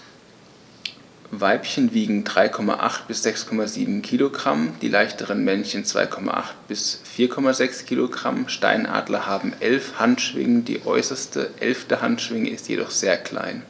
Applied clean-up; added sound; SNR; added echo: none; none; none; none.